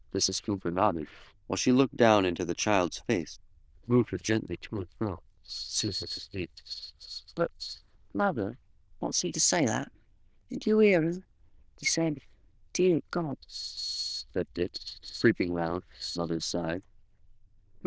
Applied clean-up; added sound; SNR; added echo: neural diffusion model UNIVERSE++.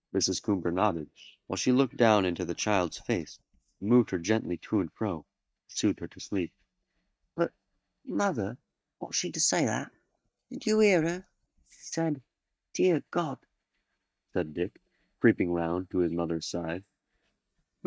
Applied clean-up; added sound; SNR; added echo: neural mask model DeepFilterNet 3.